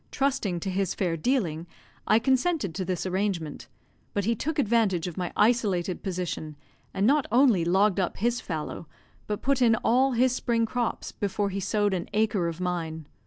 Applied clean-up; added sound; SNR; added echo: none; none; none; none.